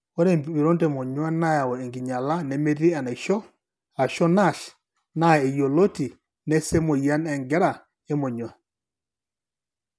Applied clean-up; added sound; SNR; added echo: none; none; none; none.